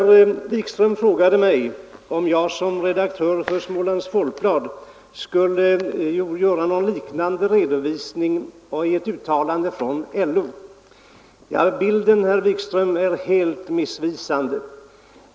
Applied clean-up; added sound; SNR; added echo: none; none; none; none.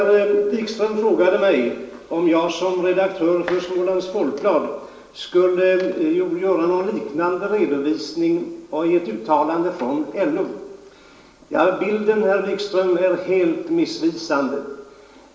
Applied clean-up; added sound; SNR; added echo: none; none; none; reverberation time 1.0 s.